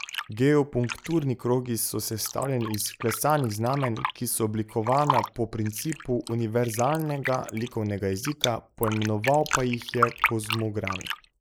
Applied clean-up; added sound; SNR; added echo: neural mask model Resemble Enhance denoiser.